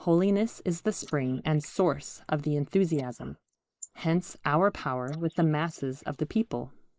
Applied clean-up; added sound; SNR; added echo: neural mask model Resemble Enhance denoiser.